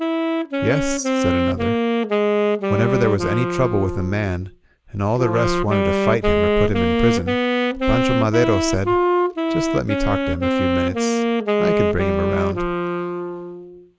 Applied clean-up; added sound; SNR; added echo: none; Wind instrument, woodwind instrument; -3 dB; none.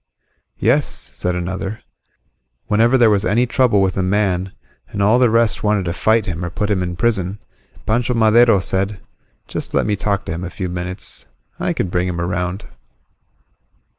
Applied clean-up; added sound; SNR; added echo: none; none; none; none.